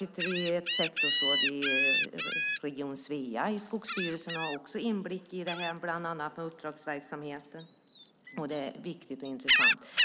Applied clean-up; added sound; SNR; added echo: none; Gull, seagull; -4 dB; none.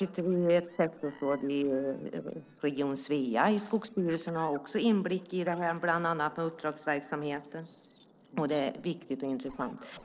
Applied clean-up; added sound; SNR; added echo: neural separator model SepFormer DNS4.